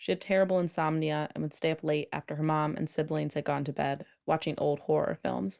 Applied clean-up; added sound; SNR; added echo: none; none; none; none.